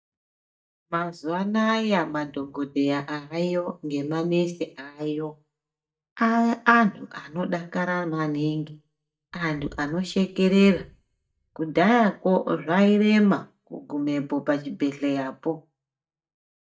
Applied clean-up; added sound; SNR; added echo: neural mask model DeepFilterNet 3.